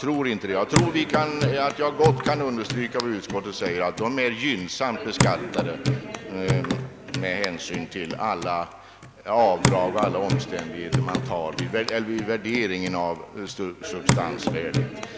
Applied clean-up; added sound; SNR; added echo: none; Hands / Wood; 2 dB; none.